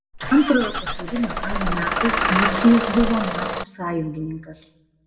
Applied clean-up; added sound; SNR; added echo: none; Engine starting / Bus; 2 dB; reverberation time 0.6 s.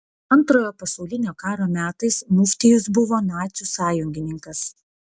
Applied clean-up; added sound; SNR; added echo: none; none; none; none.